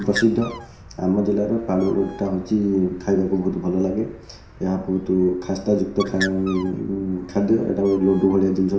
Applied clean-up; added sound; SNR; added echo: none; Bird; 16 dB; reverberation time 0.7 s.